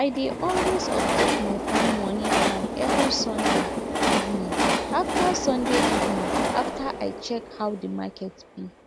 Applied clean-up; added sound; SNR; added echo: none; Train; -3 dB; none.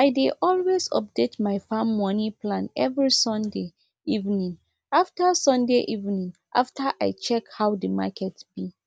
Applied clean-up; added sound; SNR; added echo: none; none; none; none.